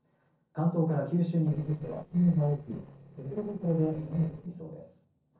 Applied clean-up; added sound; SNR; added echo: neural separator model SepFormer DNS4.